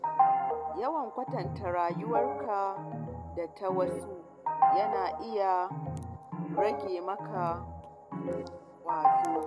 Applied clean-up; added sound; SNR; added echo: none; Organ; -3 dB; none.